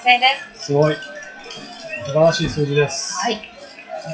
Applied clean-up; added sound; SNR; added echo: classical method WPE with log-MMSE.